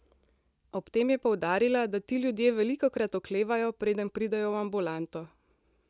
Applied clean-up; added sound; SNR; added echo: none; none; none; none.